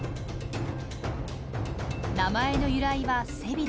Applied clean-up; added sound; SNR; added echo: none; none; none; none.